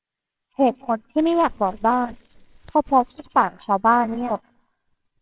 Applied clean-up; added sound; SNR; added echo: neural separator model SepFormer WHAMR!.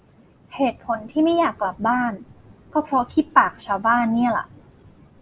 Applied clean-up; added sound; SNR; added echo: none; none; none; none.